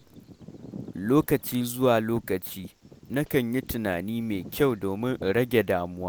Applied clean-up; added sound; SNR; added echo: none; Bird vocalization, bird call, bird song; 20 dB; none.